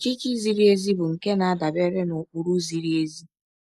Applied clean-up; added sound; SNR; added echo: neural mask model Resemble Enhance denoiser.